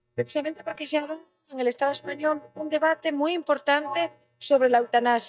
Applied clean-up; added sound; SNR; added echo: neural mask model DeepFilterNet 3.